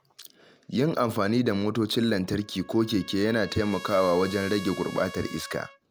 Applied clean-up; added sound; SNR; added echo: none; Trumpet; 19 dB; none.